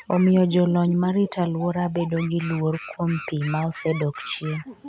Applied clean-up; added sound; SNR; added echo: none; Animal; 17 dB; none.